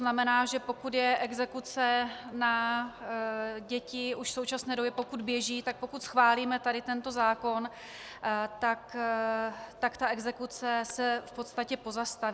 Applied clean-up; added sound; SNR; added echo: none; none; none; none.